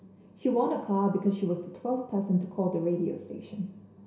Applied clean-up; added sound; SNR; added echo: none; none; none; reverberation time 0.7 s.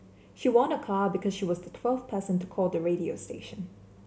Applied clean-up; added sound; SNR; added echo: none; none; none; none.